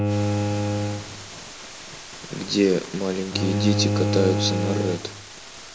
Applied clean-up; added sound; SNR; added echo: none; Bowed string instrument; 0 dB; none.